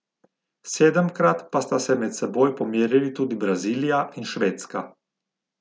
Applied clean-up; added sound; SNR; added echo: none; none; none; none.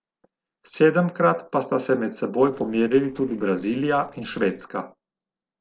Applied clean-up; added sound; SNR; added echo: neural separator model SepFormer DNS4.